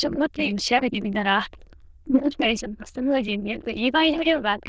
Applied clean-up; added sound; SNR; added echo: neural diffusion model UNIVERSE++.